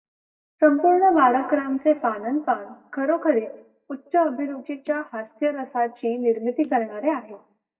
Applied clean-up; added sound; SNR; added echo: neural mask model DeepFilterNet 3.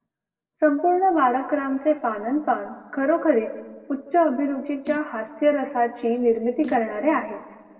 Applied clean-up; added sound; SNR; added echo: neural separator model SepFormer DNS4.